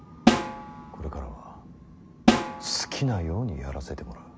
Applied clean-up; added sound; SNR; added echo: none; Snare drum; -5 dB; none.